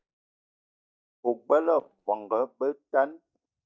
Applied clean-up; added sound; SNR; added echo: neural mask model DeepFilterNet 3.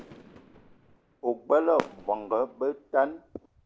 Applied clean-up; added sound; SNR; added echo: none; Fireworks; 15 dB; none.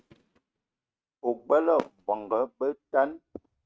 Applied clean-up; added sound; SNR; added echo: neural mask model RNNoise.